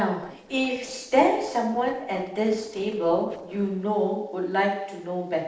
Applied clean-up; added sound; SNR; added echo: neural separator model SepFormer DNS4.